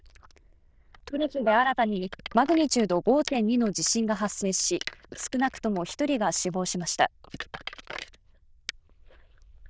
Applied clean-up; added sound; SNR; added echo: neural diffusion model UNIVERSE++.